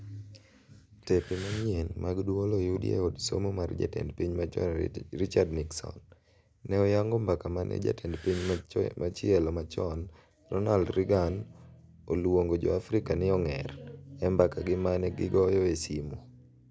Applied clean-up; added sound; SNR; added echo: none; Breathing; 18 dB; none.